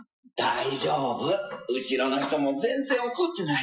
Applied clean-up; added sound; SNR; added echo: classical method Wiener filter.